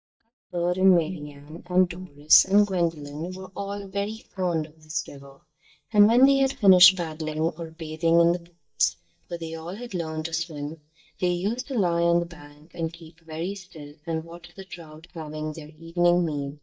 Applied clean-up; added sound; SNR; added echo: neural mask model DeepFilterNet 3.